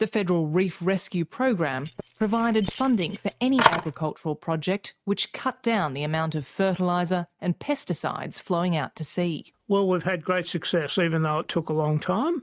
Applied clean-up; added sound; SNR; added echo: neural mask model RNNoise.